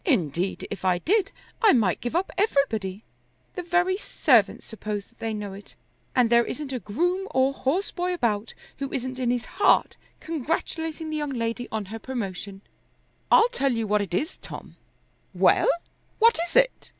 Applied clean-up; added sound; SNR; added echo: none; none; none; none.